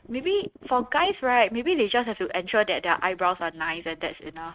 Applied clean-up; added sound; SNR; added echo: neural mask model RNNoise.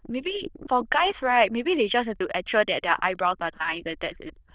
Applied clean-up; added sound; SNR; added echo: neural diffusion model UNIVERSE++.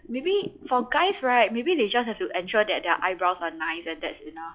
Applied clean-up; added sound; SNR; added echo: classical method log-MMSE.